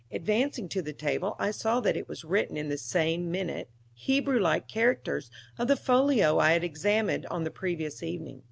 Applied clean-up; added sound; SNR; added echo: none; none; none; none.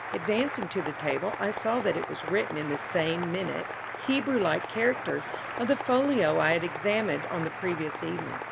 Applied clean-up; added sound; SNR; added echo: none; Applause; 7 dB; none.